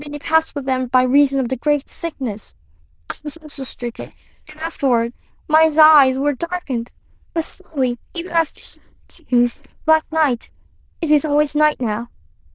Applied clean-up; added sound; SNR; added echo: neural diffusion model UNIVERSE++.